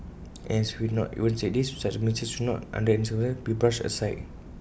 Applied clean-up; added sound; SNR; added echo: none; none; none; none.